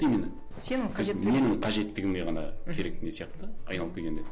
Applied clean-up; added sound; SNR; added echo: none; Livestock, farm animals, working animals; 4 dB; none.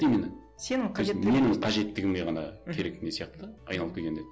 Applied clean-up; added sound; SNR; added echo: none; none; none; none.